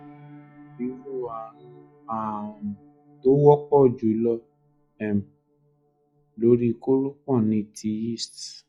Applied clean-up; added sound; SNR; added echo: classical method log-MMSE.